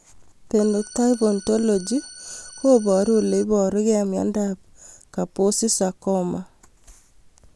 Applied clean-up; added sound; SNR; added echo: none; Organ; 18 dB; none.